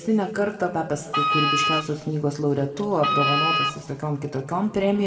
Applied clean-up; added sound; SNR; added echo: none; Wind instrument, woodwind instrument; 0 dB; reverberation time 1.7 s.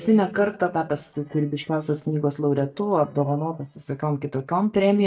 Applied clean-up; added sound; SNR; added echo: neural mask model DeepFilterNet 3.